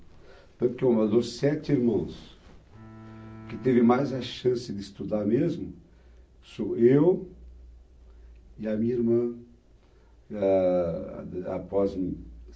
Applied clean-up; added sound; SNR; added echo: none; Bowed string instrument; 17 dB; none.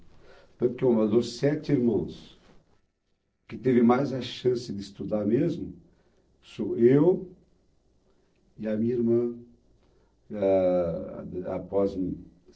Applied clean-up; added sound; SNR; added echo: neural separator model SepFormer DNS4.